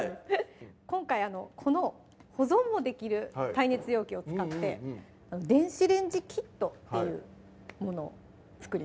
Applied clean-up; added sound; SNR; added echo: none; none; none; none.